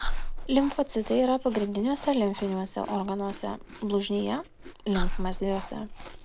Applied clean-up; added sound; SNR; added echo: none; Chewing, mastication; 5 dB; none.